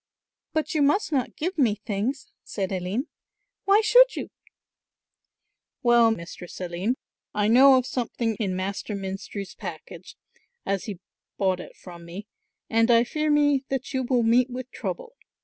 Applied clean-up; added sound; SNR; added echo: none; none; none; none.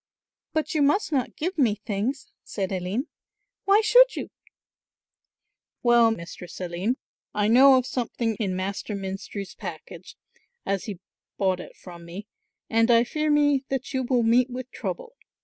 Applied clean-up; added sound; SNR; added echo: neural mask model Resemble Enhance denoiser.